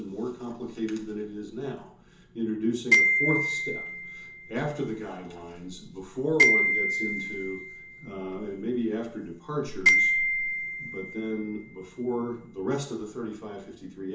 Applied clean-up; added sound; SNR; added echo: none; Glockenspiel; -4 dB; reverberation time 0.6 s.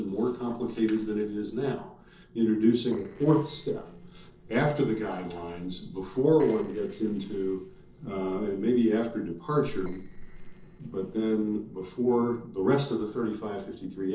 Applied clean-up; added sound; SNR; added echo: neural separator model SepFormer DNS4.